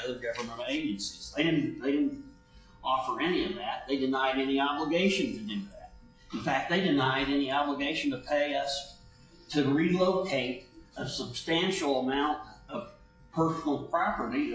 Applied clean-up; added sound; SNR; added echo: classical method log-MMSE.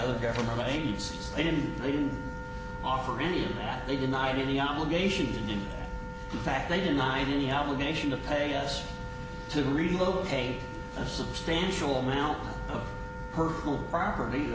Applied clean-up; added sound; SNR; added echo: none; Wind instrument, woodwind instrument; 12 dB; none.